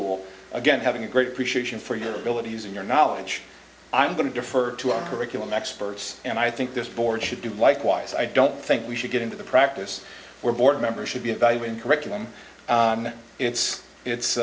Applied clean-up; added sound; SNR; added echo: none; none; none; none.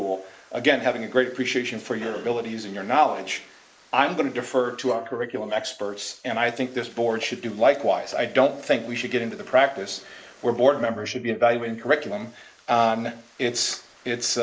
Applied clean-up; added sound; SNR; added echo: neural mask model Resemble Enhance denoiser.